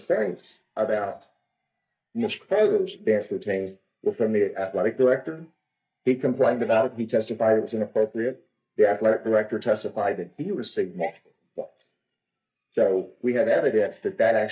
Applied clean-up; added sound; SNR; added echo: neural mask model DeepFilterNet 3.